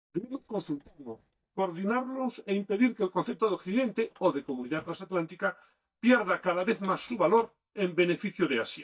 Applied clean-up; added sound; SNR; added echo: neural mask model DeepFilterNet 3.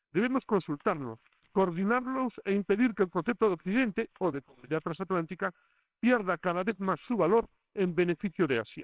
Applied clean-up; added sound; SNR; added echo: neural separator model SepFormer WHAMR!.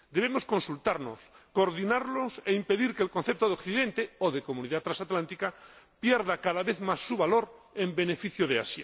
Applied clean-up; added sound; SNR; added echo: none; none; none; none.